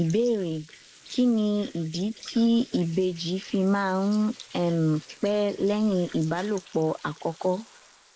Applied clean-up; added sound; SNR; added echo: neural mask model Resemble Enhance denoiser.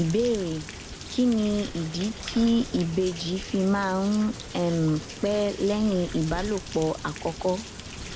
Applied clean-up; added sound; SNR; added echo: none; Rain; 12 dB; none.